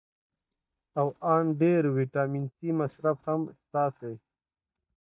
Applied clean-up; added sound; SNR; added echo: neural mask model DeepFilterNet 3.